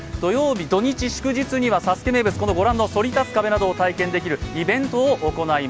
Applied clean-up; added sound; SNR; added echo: none; none; none; none.